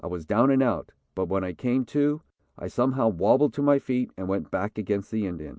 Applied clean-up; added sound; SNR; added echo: none; none; none; none.